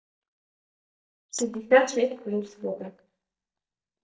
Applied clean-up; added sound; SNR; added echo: neural mask model DeepFilterNet 3.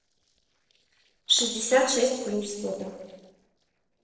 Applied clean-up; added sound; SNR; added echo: neural separator model SepFormer DNS4.